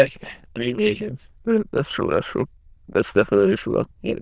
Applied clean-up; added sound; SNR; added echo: neural diffusion model UNIVERSE++.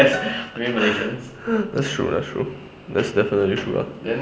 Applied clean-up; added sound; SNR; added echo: none; Harp; 16 dB; none.